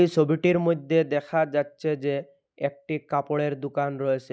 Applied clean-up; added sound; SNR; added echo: none; none; none; none.